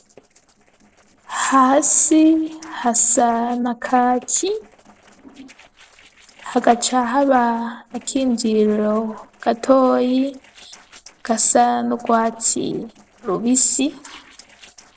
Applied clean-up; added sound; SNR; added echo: neural separator model SepFormer DNS4.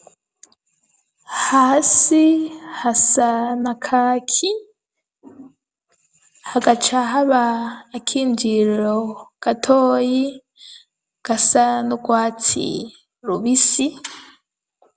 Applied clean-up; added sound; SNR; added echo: none; none; none; none.